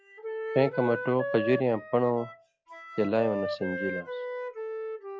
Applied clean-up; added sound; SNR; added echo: classical method log-MMSE.